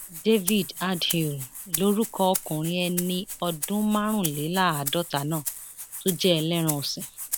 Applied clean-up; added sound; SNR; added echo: none; Rattle (instrument); 9 dB; none.